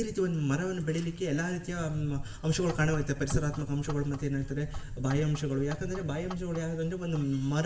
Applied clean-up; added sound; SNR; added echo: none; Clock; 20 dB; reverberation time 0.7 s.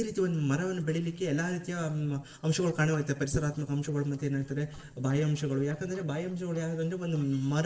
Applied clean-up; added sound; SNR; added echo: neural separator model SepFormer DNS4.